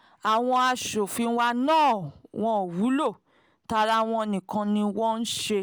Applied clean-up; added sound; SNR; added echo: none; none; none; none.